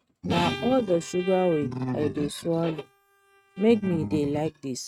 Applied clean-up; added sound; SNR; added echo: neural mask model RNNoise.